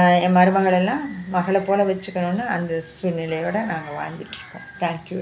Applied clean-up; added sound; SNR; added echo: none; none; none; none.